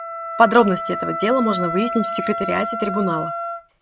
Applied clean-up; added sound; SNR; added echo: none; Wind instrument, woodwind instrument; 6 dB; none.